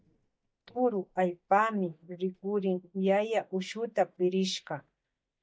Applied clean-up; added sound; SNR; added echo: neural mask model DeepFilterNet 3.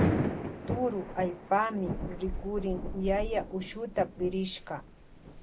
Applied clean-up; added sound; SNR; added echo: none; Thunder / Rain; 2 dB; none.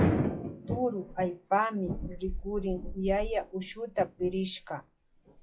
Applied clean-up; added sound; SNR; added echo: classical method log-MMSE.